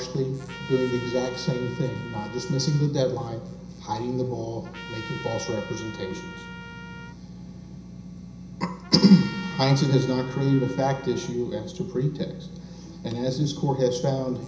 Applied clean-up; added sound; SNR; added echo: none; Trumpet; 16 dB; reverberation time 0.5 s.